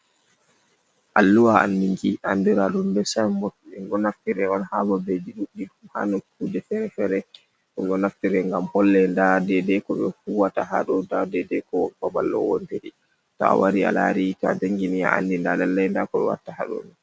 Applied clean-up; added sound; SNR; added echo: none; none; none; none.